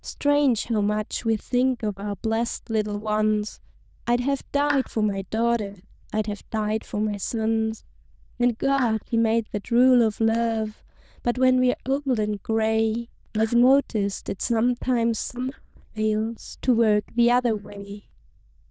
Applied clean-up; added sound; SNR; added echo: neural diffusion model UNIVERSE++.